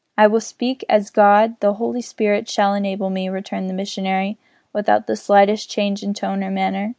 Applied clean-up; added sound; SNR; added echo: none; none; none; none.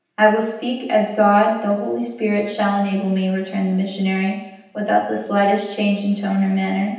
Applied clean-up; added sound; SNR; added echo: none; none; none; reverberation time 0.9 s.